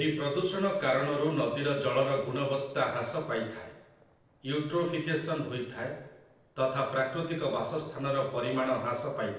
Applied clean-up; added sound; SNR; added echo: neural separator model SepFormer DNS4.